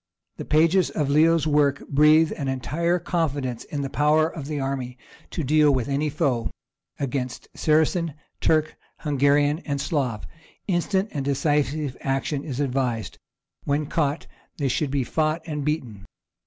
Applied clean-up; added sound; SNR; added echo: none; none; none; none.